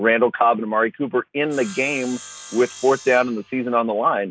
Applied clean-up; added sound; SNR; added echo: none; Sawing; 19 dB; none.